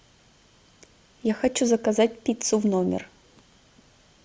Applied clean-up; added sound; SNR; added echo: none; none; none; none.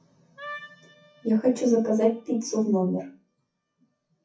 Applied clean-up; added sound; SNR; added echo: classical method WPE with log-MMSE.